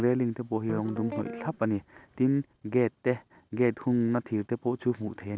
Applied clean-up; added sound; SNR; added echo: none; Guitar; 10 dB; none.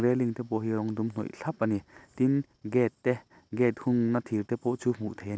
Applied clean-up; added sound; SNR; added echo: none; none; none; none.